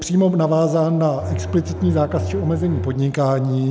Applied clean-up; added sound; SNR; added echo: none; Bowed string instrument; 7 dB; none.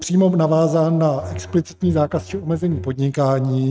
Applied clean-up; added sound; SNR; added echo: neural mask model RNNoise.